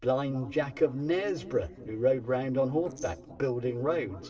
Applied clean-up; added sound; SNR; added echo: neural separator model SepFormer DNS4.